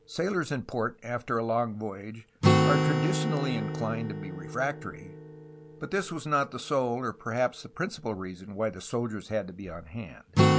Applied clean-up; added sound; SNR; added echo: none; Acoustic guitar; -1 dB; none.